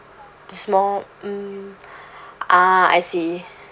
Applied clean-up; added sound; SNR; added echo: none; none; none; none.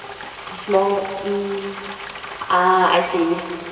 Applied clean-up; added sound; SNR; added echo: none; Frying (food); 13 dB; reverberation time 1.8 s.